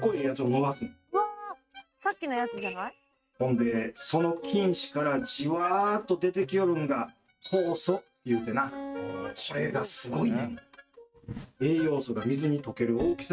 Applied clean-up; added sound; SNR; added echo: neural mask model RNNoise.